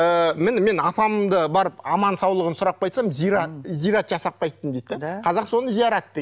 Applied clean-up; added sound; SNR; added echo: none; none; none; none.